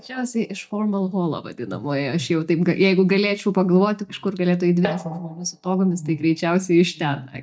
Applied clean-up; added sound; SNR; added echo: neural mask model DeepFilterNet 3.